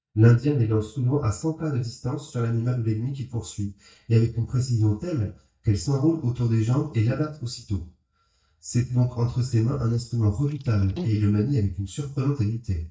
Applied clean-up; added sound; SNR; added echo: neural mask model DeepFilterNet 3.